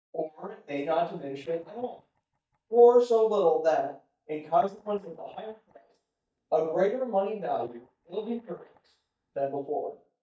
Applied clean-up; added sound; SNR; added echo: neural mask model DeepFilterNet 3.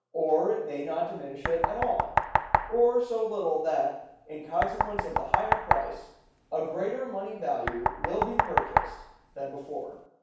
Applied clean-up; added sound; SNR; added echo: none; Knock; 1 dB; reverberation time 0.7 s.